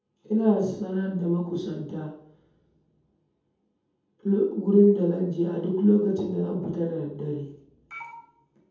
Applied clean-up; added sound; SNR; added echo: none; none; none; reverberation time 0.7 s.